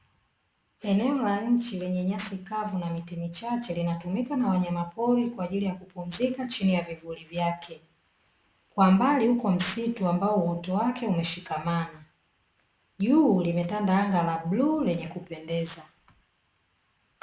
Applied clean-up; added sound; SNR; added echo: none; none; none; none.